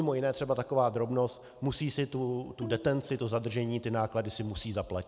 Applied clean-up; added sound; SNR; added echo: none; Bowed string instrument; 15 dB; none.